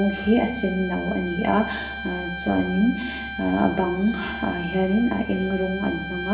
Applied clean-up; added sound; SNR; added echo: none; Bowed string instrument; 10 dB; reverberation time 1.1 s.